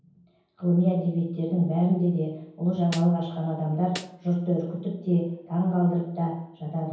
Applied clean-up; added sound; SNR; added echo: none; Snare drum; 17 dB; reverberation time 0.9 s.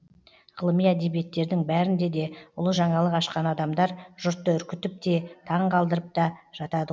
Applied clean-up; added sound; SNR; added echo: none; none; none; none.